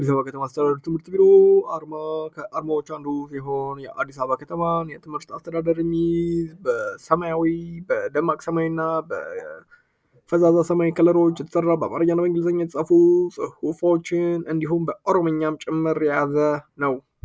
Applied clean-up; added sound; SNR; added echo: none; none; none; none.